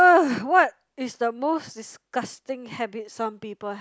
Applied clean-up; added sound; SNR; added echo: none; none; none; none.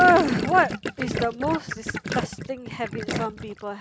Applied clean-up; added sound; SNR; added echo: none; Gurgling; 6 dB; none.